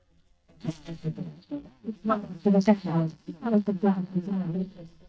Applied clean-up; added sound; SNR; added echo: neural mask model DeepFilterNet 3.